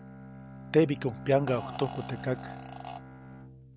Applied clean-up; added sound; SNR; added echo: none; Bowed string instrument + Fart; 11 dB; none.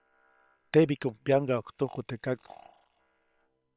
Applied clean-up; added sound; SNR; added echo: neural separator model SepFormer WHAM!.